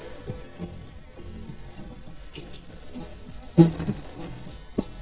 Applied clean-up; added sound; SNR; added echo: neural mask model DeepFilterNet 3.